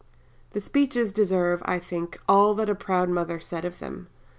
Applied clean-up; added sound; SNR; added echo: none; none; none; none.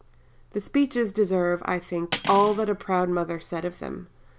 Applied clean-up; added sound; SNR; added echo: none; Cutlery, silverware; 13 dB; none.